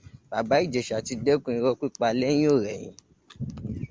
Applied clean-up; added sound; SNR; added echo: none; none; none; none.